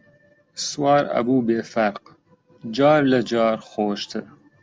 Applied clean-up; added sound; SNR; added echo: none; none; none; none.